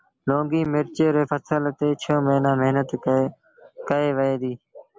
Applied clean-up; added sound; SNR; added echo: none; none; none; none.